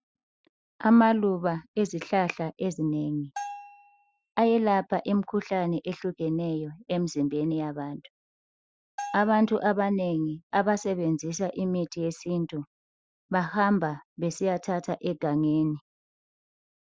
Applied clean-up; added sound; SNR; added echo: classical method Wiener filter.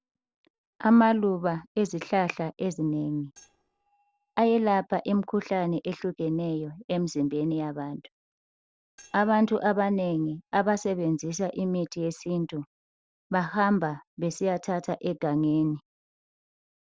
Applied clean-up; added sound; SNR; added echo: neural separator model SepFormer DNS4.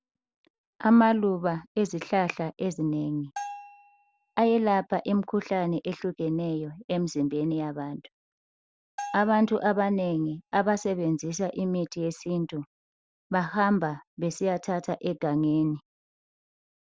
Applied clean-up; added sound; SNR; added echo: none; Bell; 16 dB; none.